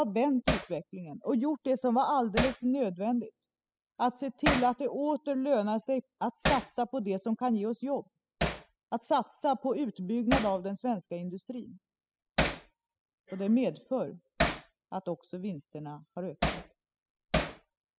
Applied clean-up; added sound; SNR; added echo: classical method spectral subtraction.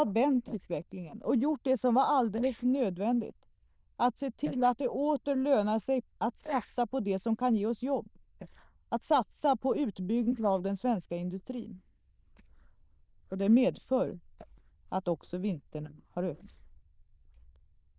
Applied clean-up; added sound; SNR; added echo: neural diffusion model UNIVERSE++.